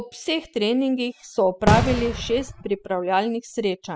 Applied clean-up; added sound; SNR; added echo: classical method spectral subtraction.